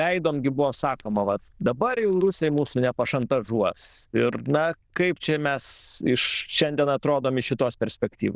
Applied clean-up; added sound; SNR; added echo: neural diffusion model UNIVERSE++.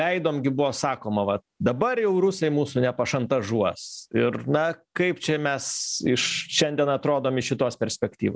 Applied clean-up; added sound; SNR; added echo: none; none; none; none.